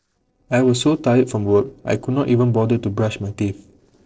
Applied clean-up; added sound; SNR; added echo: neural separator model SepFormer DNS4.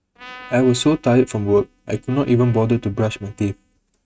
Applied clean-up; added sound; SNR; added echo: neural mask model RNNoise.